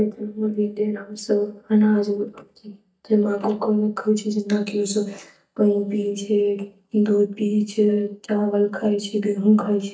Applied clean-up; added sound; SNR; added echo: neural mask model DeepFilterNet 3.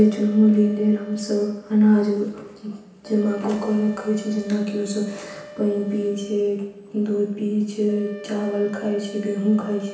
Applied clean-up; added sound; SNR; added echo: none; Wind instrument, woodwind instrument; 20 dB; reverberation time 0.9 s.